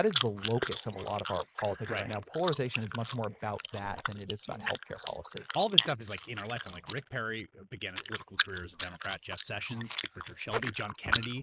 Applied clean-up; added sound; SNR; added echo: neural mask model Resemble Enhance denoiser.